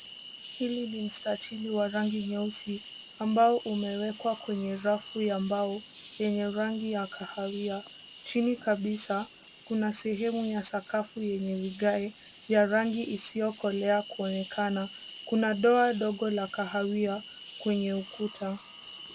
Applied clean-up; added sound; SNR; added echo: none; Frog; -4 dB; none.